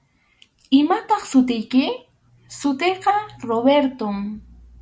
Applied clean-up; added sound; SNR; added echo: none; none; none; none.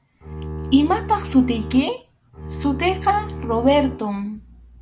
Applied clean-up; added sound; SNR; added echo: none; Bowed string instrument; 9 dB; none.